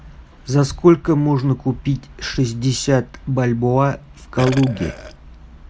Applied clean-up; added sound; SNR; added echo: none; Burping, eructation; 12 dB; none.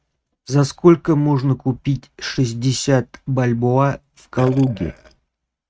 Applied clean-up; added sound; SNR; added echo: neural mask model RNNoise.